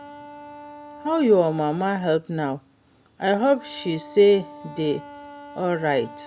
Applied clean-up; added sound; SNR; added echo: none; Wind instrument, woodwind instrument; 19 dB; none.